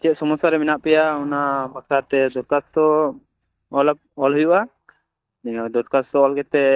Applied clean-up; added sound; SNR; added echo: neural mask model DeepFilterNet 3.